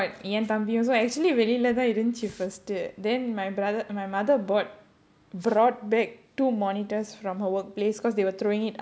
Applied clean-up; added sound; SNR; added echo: none; none; none; none.